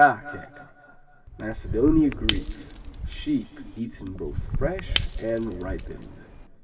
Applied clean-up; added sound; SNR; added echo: none; Shatter / Crushing; 4 dB; reverberation time 2.5 s.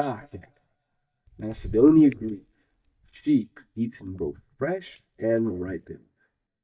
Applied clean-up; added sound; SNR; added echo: neural mask model DeepFilterNet 3.